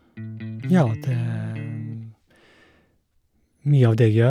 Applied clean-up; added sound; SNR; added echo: none; Electric guitar; 10 dB; none.